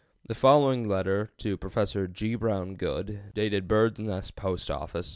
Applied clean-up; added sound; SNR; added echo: none; none; none; none.